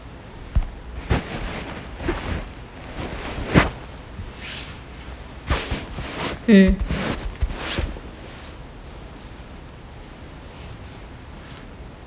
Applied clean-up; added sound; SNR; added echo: none; none; none; none.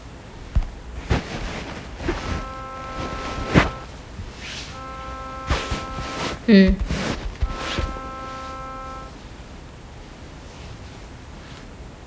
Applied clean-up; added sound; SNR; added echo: none; Wind instrument, woodwind instrument; 11 dB; none.